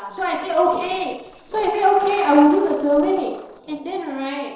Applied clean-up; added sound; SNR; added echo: neural separator model SepFormer DNS4.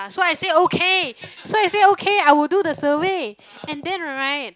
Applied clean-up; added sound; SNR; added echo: none; none; none; none.